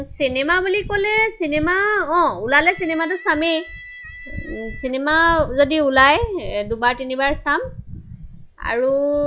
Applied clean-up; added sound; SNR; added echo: classical method log-MMSE.